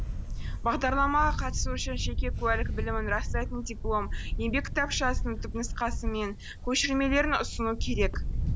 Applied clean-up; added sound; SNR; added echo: none; Camera; 0 dB; none.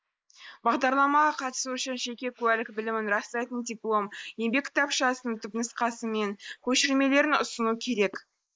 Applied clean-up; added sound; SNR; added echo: neural mask model Resemble Enhance denoiser.